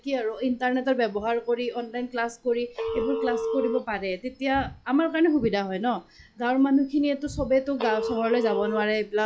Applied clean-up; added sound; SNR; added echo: classical method log-MMSE.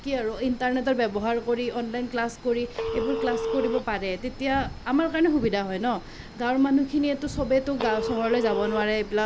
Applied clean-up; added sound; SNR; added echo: none; Telephone; 9 dB; none.